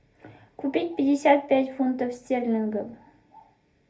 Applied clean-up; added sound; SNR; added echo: none; none; none; reverberation time 0.3 s.